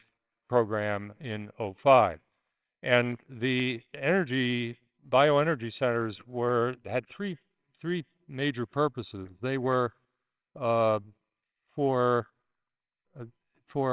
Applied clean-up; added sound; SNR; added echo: neural separator model SepFormer WHAMR!.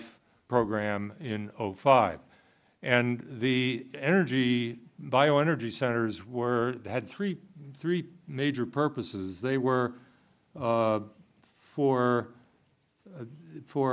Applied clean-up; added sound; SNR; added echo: none; none; none; none.